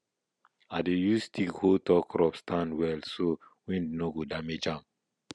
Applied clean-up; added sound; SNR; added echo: none; none; none; none.